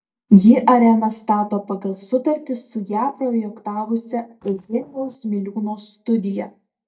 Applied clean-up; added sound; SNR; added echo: neural mask model DeepFilterNet 3.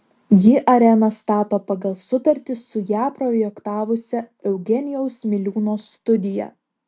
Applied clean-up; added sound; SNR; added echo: none; none; none; none.